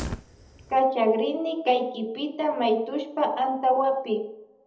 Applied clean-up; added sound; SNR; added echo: none; Fire; 19 dB; reverberation time 0.9 s.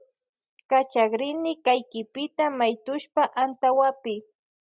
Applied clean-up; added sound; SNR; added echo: none; none; none; none.